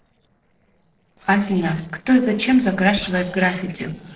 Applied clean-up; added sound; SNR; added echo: neural separator model SepFormer DNS4.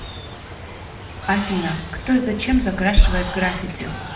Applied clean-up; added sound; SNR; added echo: none; Water; 12 dB; reverberation time 0.6 s.